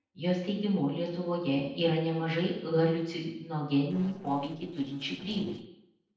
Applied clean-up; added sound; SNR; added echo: neural separator model SepFormer DNS4.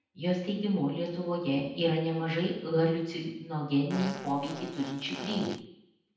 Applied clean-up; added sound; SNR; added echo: none; Fart; 9 dB; reverberation time 0.9 s.